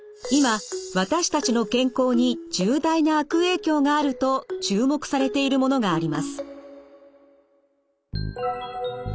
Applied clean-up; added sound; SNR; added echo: none; none; none; none.